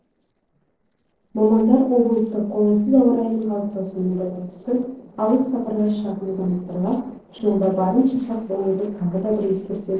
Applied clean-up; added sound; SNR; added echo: neural separator model SepFormer DNS4.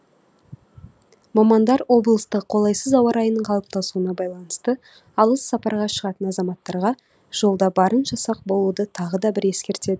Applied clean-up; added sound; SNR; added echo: none; none; none; none.